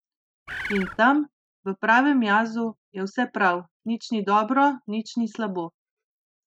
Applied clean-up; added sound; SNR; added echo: classical method Wiener filter.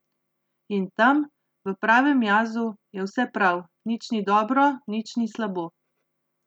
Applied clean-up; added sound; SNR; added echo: none; none; none; none.